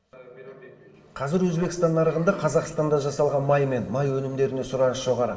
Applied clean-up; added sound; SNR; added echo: none; none; none; reverberation time 2.9 s.